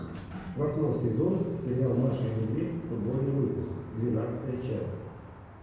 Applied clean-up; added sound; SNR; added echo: none; Sliding door; 16 dB; reverberation time 1.0 s.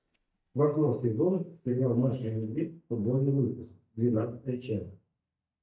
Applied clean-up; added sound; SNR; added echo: neural mask model DeepFilterNet 3.